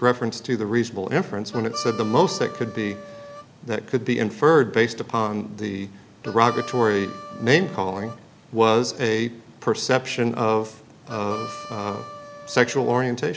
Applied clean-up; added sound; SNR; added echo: none; Harmonica; 15 dB; none.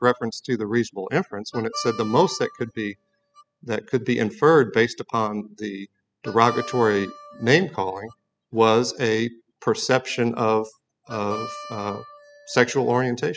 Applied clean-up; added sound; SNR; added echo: classical method spectral subtraction.